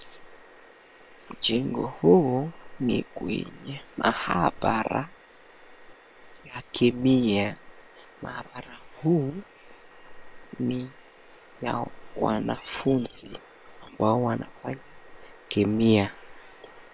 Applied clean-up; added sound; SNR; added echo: neural separator model SepFormer WHAM!.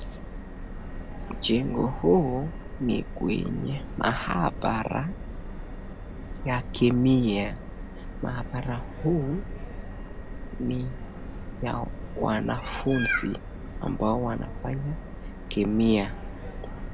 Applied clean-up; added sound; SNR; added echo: none; Subway, metro, underground; 7 dB; none.